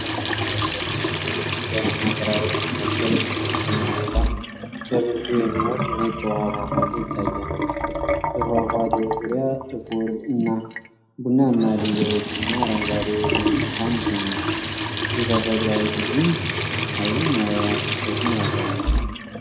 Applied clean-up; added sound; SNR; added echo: none; Trickle, dribble / Sink (filling or washing) / Water tap, faucet; -1 dB; reverberation time 0.8 s.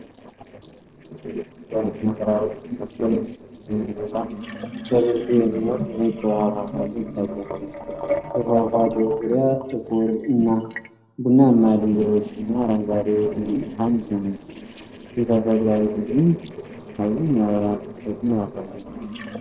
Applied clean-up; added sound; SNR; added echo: neural separator model SepFormer DNS4.